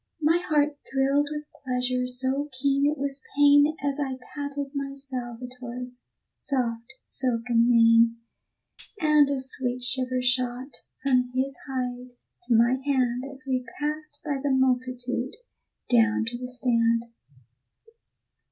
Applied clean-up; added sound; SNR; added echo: none; Tambourine; 15 dB; none.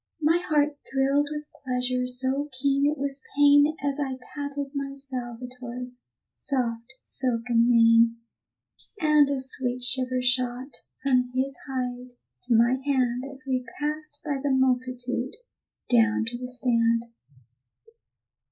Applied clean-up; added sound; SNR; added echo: neural mask model Resemble Enhance denoiser.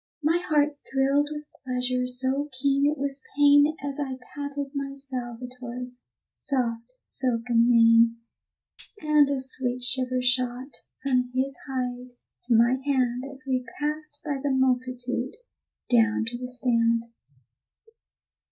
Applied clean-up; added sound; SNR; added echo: neural mask model DeepFilterNet 3.